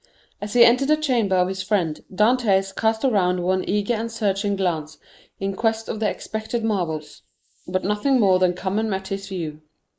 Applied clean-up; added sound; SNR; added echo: neural mask model Resemble Enhance denoiser.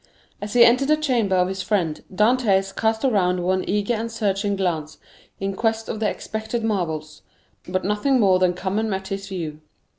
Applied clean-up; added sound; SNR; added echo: none; none; none; none.